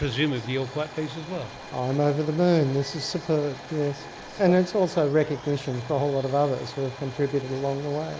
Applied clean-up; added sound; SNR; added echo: none; Domestic sounds, home sounds; 17 dB; none.